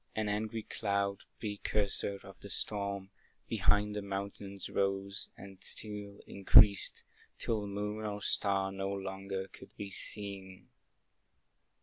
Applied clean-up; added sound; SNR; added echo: none; none; none; none.